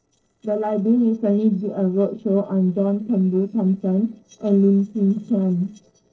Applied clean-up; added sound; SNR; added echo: neural separator model SepFormer DNS4.